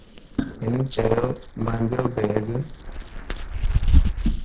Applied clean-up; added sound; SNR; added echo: neural separator model SepFormer DNS4.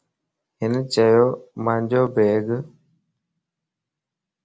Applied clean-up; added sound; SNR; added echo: none; none; none; none.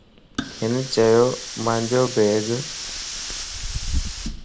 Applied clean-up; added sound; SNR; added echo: none; Hiss; 7 dB; none.